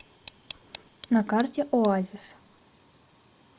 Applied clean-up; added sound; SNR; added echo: none; Tick; 17 dB; none.